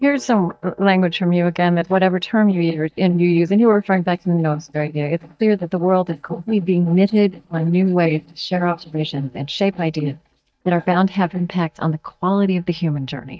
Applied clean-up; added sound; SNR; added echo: neural mask model DeepFilterNet 3.